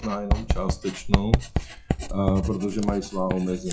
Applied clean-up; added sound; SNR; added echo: classical method WPE with log-MMSE.